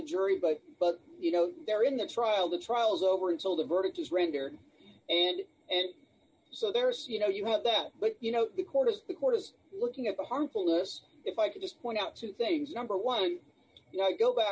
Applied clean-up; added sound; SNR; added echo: none; none; none; none.